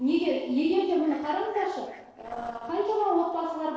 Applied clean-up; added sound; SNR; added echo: neural separator model SepFormer DNS4.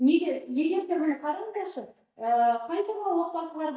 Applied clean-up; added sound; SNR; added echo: neural mask model DeepFilterNet 3.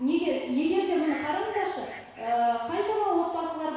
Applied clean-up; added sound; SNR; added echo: none; Bird / Fowl; 19 dB; reverberation time 1.1 s.